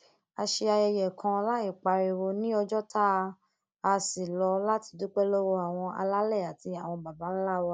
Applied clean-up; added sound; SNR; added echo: none; none; none; none.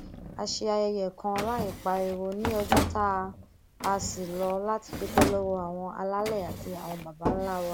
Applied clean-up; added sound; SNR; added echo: none; Drawer open or close; 3 dB; none.